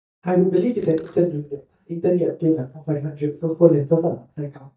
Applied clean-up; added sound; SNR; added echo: neural mask model DeepFilterNet 3.